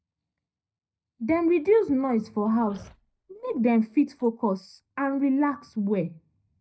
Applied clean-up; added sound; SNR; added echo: neural mask model DeepFilterNet 3.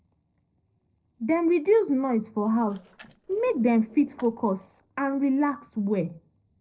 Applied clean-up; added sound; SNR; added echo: neural separator model SepFormer DNS4.